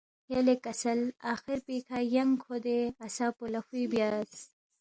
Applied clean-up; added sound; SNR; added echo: none; none; none; none.